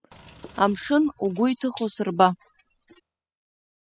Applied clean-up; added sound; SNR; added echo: classical method spectral subtraction.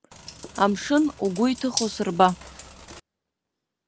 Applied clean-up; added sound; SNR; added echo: none; Bathtub (filling or washing); 13 dB; none.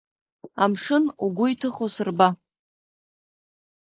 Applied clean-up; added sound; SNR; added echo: neural mask model Resemble Enhance denoiser.